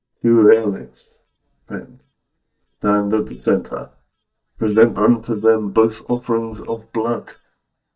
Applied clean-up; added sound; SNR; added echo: neural mask model DeepFilterNet 3.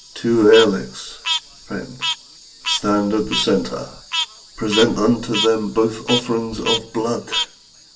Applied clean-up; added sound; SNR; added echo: none; Frog; 7 dB; reverberation time 0.3 s.